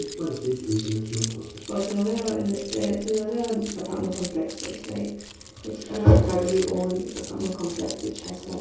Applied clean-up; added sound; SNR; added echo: none; Keys jangling; 14 dB; reverberation time 0.6 s.